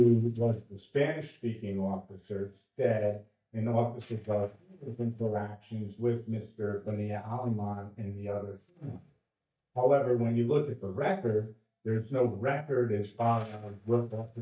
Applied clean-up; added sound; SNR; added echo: neural mask model DeepFilterNet 3.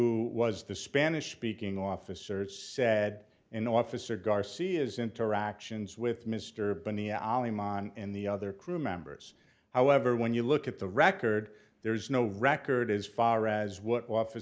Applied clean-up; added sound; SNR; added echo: none; none; none; none.